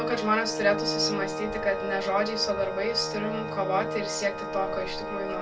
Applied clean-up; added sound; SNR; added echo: none; Organ; 3 dB; reverberation time 0.2 s.